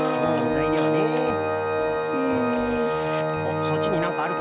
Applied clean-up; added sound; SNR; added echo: none; Organ; -5 dB; none.